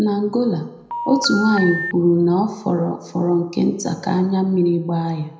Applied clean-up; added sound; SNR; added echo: none; Telephone; 7 dB; reverberation time 0.8 s.